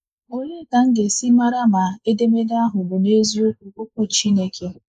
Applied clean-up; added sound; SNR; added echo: neural mask model Resemble Enhance denoiser.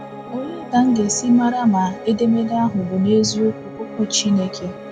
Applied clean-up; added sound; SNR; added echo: none; Piano; 15 dB; none.